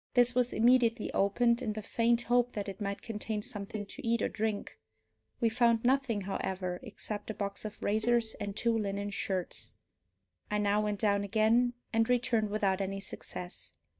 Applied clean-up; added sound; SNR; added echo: neural mask model DeepFilterNet 3.